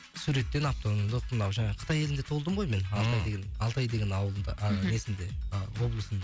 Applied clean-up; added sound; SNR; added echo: none; none; none; none.